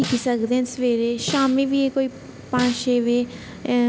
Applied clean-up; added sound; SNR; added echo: none; Snare drum; 15 dB; none.